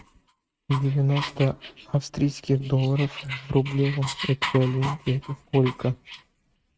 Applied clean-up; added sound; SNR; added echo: neural mask model RNNoise.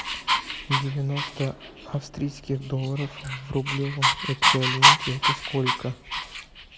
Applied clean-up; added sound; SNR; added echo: none; Dog; -4 dB; none.